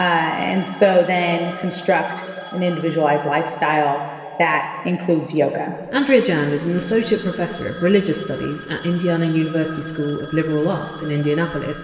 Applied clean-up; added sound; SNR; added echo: none; Telephone; 19 dB; reverberation time 2.5 s.